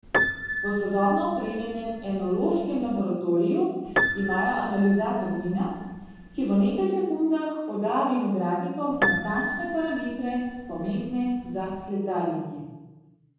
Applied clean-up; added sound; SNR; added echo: none; Piano; 5 dB; reverberation time 1.3 s.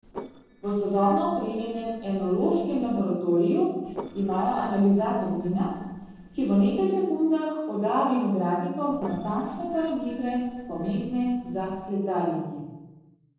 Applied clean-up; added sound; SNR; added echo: neural separator model SepFormer DNS4.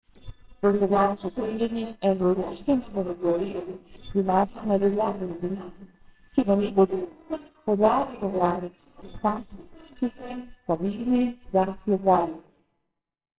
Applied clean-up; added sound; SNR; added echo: neural separator model SepFormer WHAMR!.